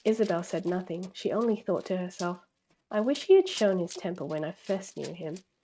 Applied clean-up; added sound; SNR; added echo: neural mask model RNNoise.